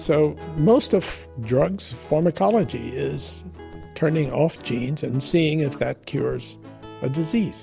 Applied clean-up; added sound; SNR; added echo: none; Guitar; 16 dB; none.